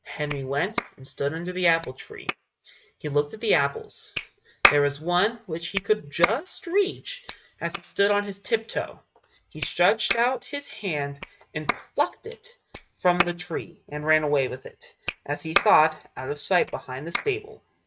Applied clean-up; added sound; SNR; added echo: neural mask model RNNoise.